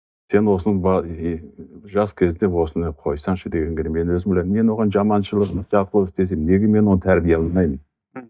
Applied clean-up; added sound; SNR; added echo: neural mask model DeepFilterNet 3.